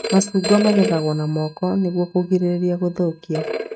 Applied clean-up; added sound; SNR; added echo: neural mask model RNNoise.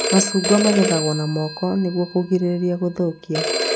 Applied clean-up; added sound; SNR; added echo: none; Telephone; 5 dB; none.